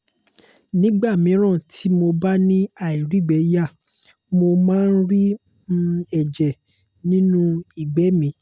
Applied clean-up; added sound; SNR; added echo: none; none; none; none.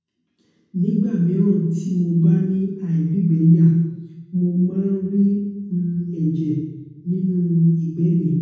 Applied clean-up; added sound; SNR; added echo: none; none; none; reverberation time 1.1 s.